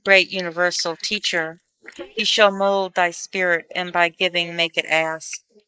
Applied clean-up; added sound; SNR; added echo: neural mask model Resemble Enhance denoiser.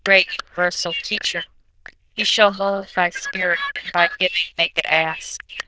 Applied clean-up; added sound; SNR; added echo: neural diffusion model UNIVERSE++.